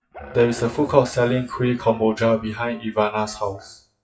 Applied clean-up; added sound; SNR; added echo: classical method WPE with log-MMSE.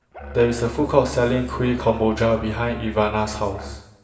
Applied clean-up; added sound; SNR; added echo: none; Musical instrument; 13 dB; reverberation time 1.0 s.